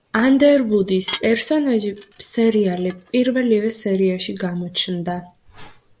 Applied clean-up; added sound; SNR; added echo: none; Dishes, pots, and pans / Glass; 18 dB; none.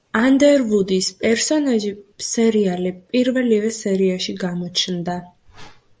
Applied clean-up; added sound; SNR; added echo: none; none; none; none.